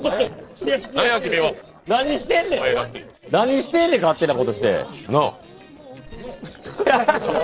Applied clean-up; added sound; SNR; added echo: neural separator model SepFormer DNS4.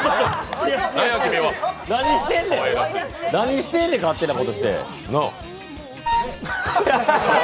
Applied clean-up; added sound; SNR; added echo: none; Wind instrument, woodwind instrument; 2 dB; none.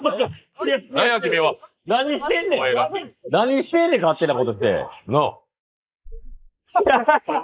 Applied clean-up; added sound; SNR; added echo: neural mask model Resemble Enhance denoiser.